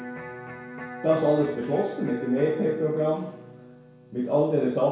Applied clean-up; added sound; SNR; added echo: none; Electric guitar; 15 dB; reverberation time 0.6 s.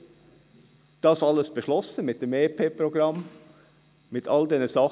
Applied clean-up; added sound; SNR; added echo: none; none; none; none.